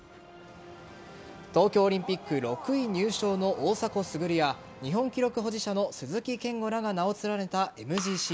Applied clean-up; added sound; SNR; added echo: none; none; none; none.